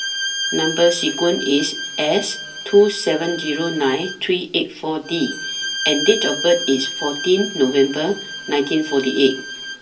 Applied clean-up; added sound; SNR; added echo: none; Bowed string instrument; 8 dB; reverberation time 0.3 s.